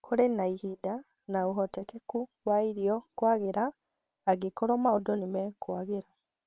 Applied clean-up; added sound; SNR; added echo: neural separator model SepFormer WHAM!.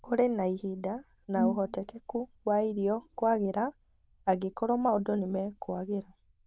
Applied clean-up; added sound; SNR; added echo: neural diffusion model UNIVERSE++.